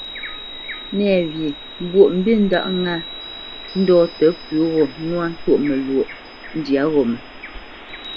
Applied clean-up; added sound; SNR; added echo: none; Bird vocalization, bird call, bird song + Chime; 14 dB; none.